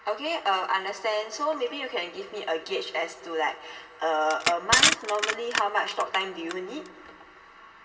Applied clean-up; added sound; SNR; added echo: none; Crushing; -1 dB; reverberation time 2.7 s.